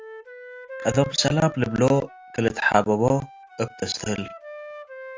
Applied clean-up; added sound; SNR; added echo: none; Wind instrument, woodwind instrument; 16 dB; none.